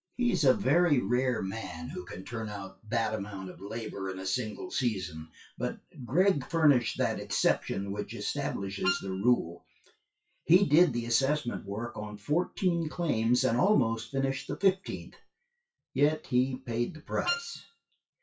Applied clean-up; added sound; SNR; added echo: classical method WPE with log-MMSE.